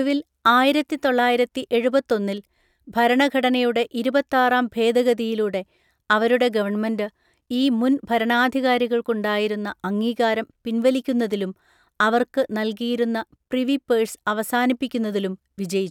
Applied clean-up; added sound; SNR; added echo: none; none; none; none.